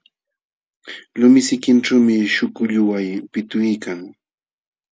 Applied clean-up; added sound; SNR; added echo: none; none; none; none.